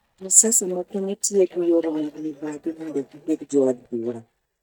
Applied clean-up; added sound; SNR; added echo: neural mask model DeepFilterNet 3.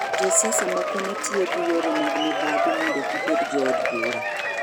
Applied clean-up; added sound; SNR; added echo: none; Applause / Crowd / Cheering; -3 dB; none.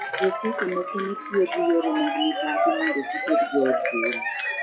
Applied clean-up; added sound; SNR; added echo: classical method log-MMSE.